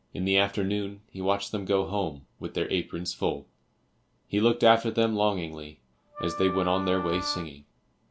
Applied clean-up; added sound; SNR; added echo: none; Wind instrument, woodwind instrument; 8 dB; none.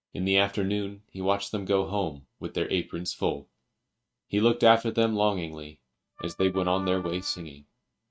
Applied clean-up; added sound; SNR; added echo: neural mask model RNNoise.